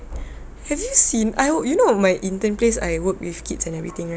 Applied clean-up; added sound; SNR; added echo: none; none; none; none.